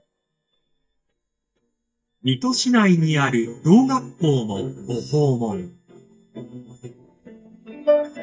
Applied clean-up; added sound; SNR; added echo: neural mask model DeepFilterNet 3.